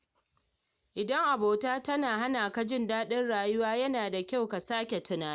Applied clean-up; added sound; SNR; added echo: none; none; none; none.